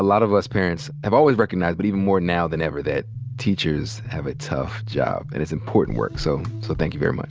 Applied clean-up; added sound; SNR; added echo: none; none; none; none.